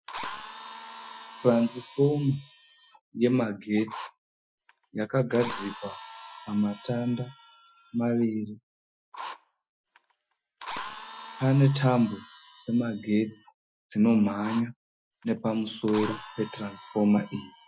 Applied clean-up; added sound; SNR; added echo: classical method Wiener filter.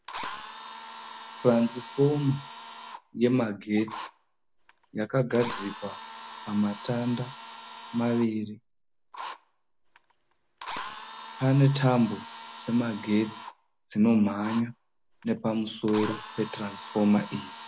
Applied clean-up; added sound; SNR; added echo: none; Drill; 14 dB; none.